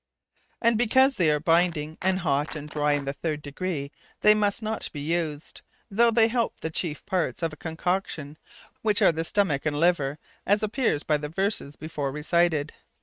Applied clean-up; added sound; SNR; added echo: neural mask model RNNoise.